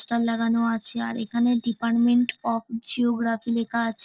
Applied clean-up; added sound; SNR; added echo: neural separator model SepFormer DNS4.